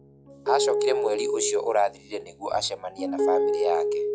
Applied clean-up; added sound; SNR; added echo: classical method log-MMSE.